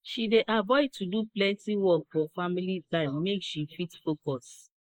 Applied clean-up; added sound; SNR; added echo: neural mask model Resemble Enhance denoiser.